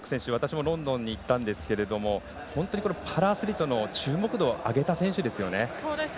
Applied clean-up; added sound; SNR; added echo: none; none; none; none.